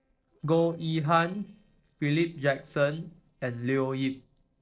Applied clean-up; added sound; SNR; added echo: neural separator model SepFormer DNS4.